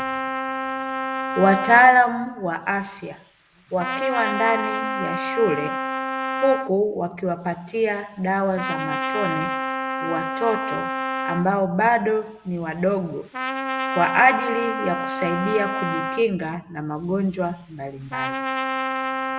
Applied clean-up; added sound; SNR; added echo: none; Trumpet; 5 dB; none.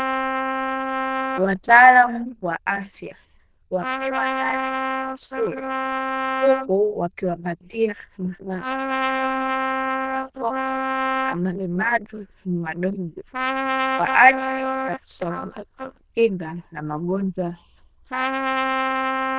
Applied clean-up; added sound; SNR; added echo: neural diffusion model UNIVERSE++.